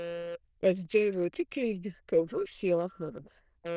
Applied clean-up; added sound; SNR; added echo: neural diffusion model UNIVERSE++.